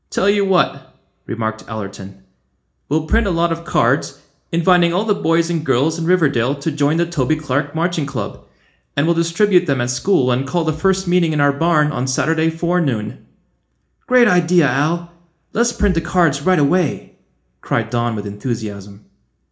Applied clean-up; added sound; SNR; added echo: none; none; none; reverberation time 0.4 s.